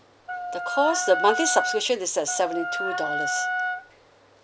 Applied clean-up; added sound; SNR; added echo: none; Wind instrument, woodwind instrument; 3 dB; none.